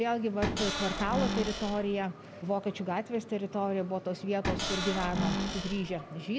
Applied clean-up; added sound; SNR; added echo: none; Cupboard open or close / Door; 1 dB; none.